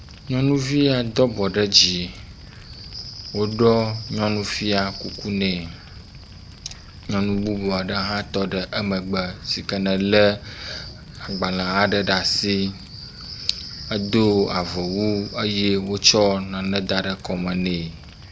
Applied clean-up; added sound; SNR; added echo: none; Drum + Fire; 18 dB; none.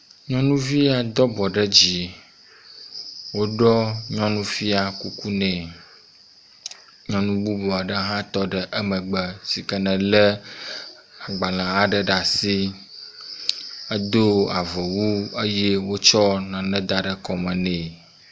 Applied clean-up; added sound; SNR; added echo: none; none; none; none.